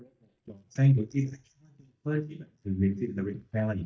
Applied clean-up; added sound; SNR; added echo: neural mask model DeepFilterNet 3.